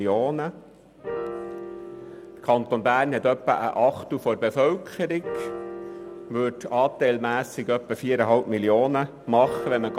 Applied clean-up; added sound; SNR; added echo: none; Piano; 14 dB; none.